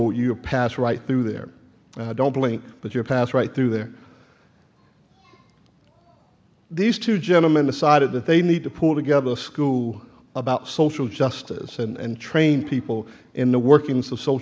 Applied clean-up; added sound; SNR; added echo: none; none; none; none.